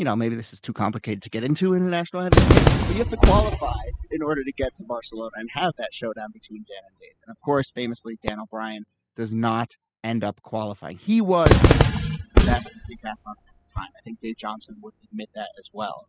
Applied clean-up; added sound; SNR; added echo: classical method spectral subtraction.